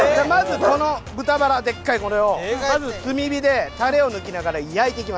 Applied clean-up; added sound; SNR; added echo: none; Dog; 10 dB; none.